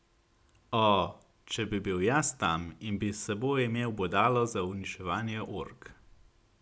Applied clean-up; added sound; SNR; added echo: none; none; none; none.